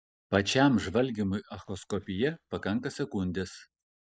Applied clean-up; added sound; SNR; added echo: neural mask model DeepFilterNet 3.